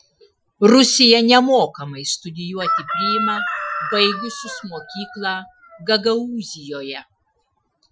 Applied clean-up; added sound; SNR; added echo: classical method Wiener filter.